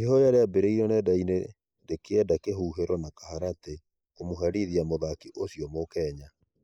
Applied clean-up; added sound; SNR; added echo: neural mask model Resemble Enhance denoiser.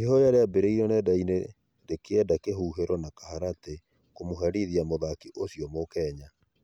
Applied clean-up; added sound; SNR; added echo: none; none; none; none.